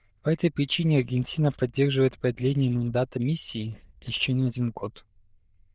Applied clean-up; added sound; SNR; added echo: neural diffusion model UNIVERSE++.